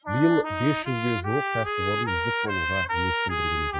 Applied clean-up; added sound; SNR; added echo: classical method Wiener filter.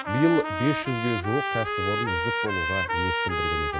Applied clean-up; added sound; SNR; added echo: none; Trumpet; 0 dB; none.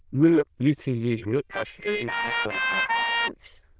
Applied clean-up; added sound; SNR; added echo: neural diffusion model UNIVERSE++.